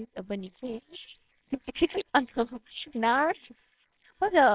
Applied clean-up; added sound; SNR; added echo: neural separator model SepFormer WHAMR!.